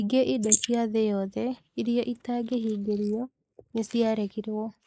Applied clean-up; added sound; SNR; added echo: neural mask model Resemble Enhance denoiser.